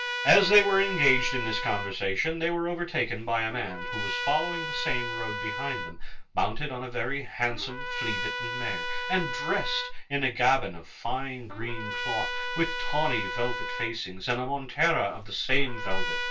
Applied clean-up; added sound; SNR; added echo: none; Trumpet; 7 dB; reverberation time 0.2 s.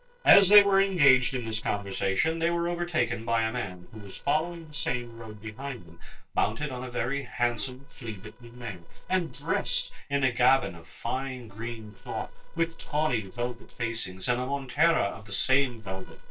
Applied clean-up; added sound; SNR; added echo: neural separator model SepFormer DNS4.